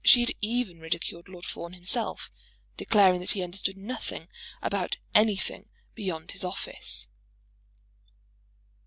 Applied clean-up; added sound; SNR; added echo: none; none; none; none.